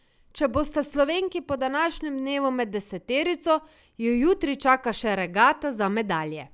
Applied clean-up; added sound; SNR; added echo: none; none; none; none.